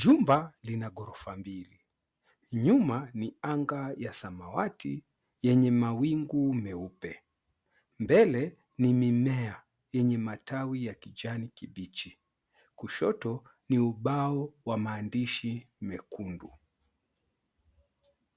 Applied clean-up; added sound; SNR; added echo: none; none; none; none.